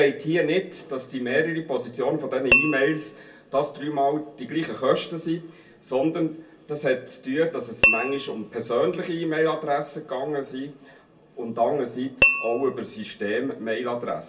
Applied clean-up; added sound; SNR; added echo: none; Tap / Glass; -1 dB; reverberation time 0.3 s.